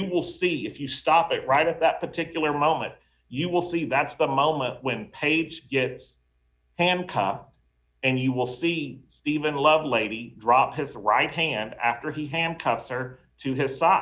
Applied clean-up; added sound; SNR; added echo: none; none; none; none.